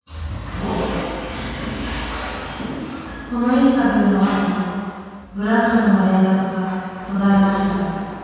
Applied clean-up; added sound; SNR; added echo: none; none; none; reverberation time 2.1 s.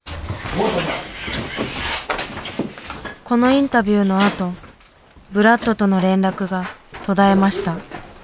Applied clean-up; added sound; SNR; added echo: none; none; none; none.